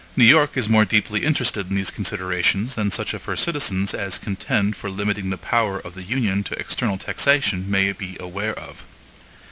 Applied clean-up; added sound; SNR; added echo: none; none; none; none.